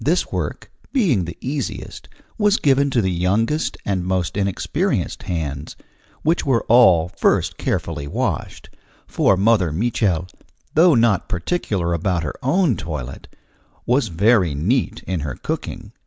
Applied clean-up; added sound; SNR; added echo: none; none; none; none.